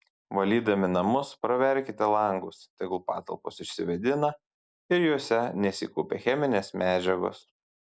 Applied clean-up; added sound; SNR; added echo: none; none; none; none.